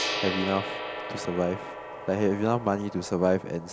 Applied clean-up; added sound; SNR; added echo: none; Gong; 7 dB; none.